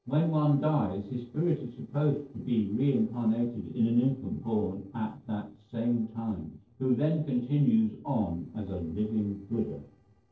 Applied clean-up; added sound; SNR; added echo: neural separator model SepFormer DNS4.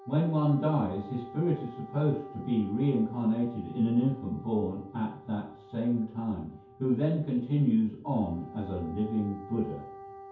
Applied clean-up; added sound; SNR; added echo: none; Wind instrument, woodwind instrument; 18 dB; reverberation time 0.6 s.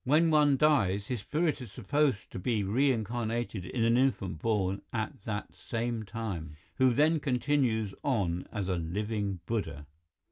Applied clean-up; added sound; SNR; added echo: none; none; none; none.